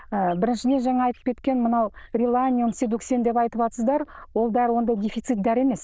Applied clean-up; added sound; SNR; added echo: neural diffusion model UNIVERSE++.